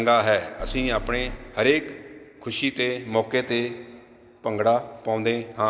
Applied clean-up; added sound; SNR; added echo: none; Alarm; 10 dB; none.